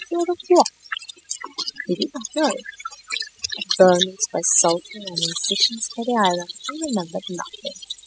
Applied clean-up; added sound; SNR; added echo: classical method spectral subtraction.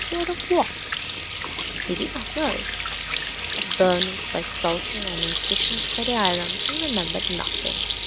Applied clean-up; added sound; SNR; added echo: none; Sink (filling or washing) / Hands; -3 dB; none.